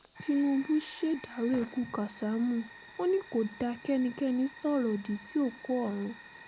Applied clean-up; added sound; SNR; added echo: none; Fire; 19 dB; none.